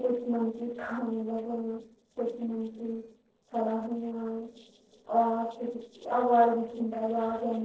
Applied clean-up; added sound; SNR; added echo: neural separator model SepFormer DNS4.